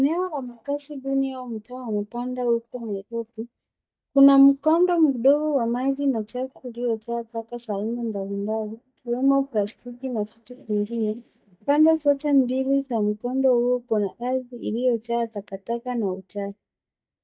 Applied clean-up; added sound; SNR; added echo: neural mask model DeepFilterNet 3.